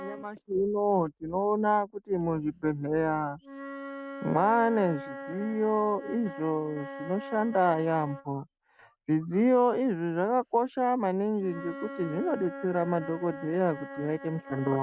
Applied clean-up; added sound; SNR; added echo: neural mask model RNNoise.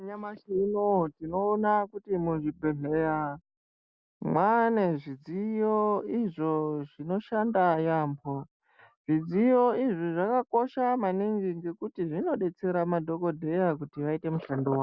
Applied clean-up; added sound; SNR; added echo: none; none; none; none.